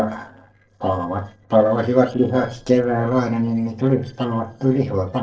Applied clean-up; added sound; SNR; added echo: neural separator model SepFormer DNS4.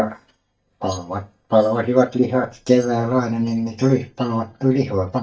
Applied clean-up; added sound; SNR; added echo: neural mask model DeepFilterNet 3.